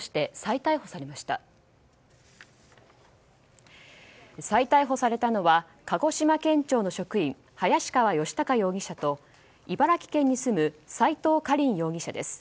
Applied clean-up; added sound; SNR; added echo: none; none; none; none.